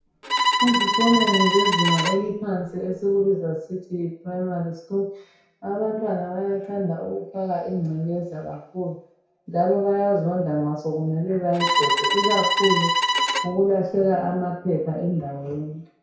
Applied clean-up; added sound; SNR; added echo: none; Bowed string instrument; -1 dB; reverberation time 0.6 s.